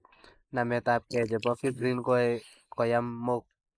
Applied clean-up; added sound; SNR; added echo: neural mask model Resemble Enhance denoiser.